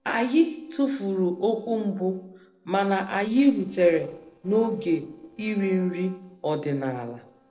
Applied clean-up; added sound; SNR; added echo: neural separator model SepFormer DNS4.